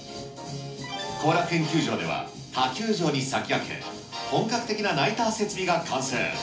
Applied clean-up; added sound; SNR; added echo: none; none; none; reverberation time 0.4 s.